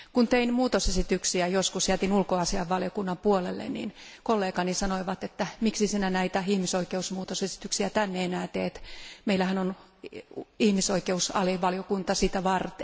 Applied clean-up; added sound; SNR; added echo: none; none; none; none.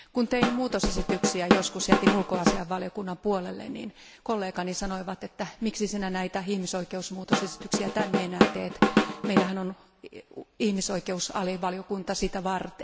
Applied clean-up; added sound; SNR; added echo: none; Drum / Drum kit; -5 dB; none.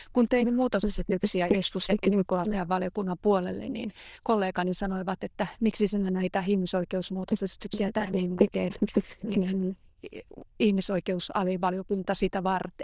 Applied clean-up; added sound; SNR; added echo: neural diffusion model UNIVERSE++.